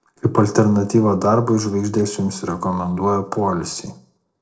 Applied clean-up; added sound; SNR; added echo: neural separator model SepFormer DNS4.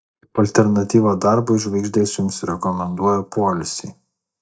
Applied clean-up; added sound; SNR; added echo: neural mask model DeepFilterNet 3.